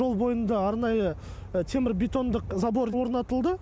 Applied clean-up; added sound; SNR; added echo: none; none; none; none.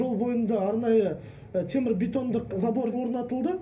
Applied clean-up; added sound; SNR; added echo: none; none; none; reverberation time 0.3 s.